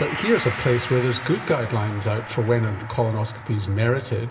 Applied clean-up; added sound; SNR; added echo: none; Gong; 12 dB; reverberation time 0.9 s.